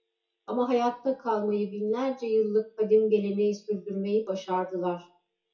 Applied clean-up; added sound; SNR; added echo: classical method WPE with log-MMSE.